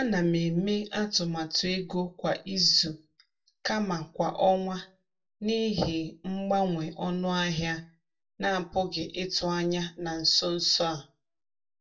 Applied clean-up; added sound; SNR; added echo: none; none; none; reverberation time 0.2 s.